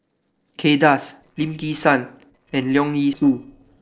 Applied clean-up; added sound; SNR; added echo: neural separator model SepFormer DNS4.